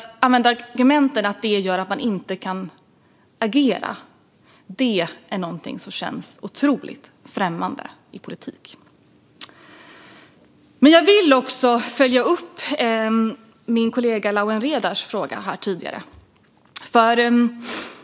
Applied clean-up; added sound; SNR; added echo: none; none; none; none.